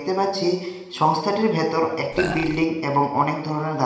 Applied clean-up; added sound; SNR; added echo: none; Burping, eructation; 6 dB; reverberation time 1.1 s.